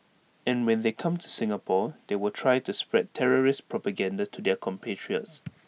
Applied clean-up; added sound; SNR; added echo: none; none; none; none.